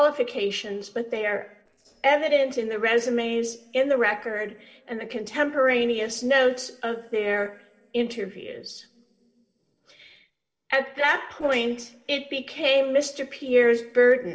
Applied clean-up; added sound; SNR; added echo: neural separator model SepFormer DNS4.